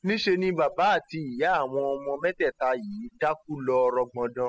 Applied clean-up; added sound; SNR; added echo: classical method spectral subtraction.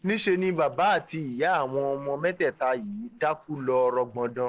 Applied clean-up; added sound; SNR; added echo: neural separator model SepFormer DNS4.